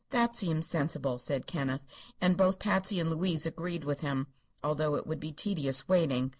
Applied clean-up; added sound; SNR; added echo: none; none; none; none.